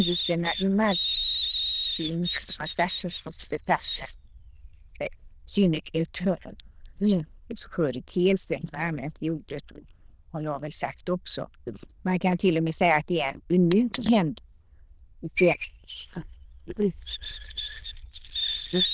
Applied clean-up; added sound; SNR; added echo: neural diffusion model UNIVERSE++.